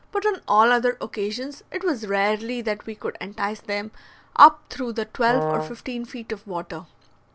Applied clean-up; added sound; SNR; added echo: none; Brass instrument; 3 dB; none.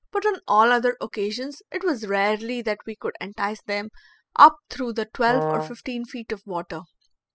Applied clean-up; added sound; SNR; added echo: classical method spectral subtraction.